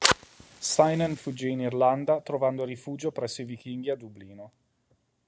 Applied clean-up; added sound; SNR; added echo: none; Fire; 7 dB; none.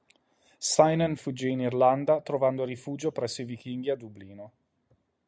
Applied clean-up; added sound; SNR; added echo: none; none; none; none.